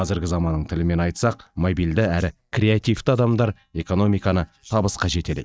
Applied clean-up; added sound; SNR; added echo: neural mask model DeepFilterNet 3.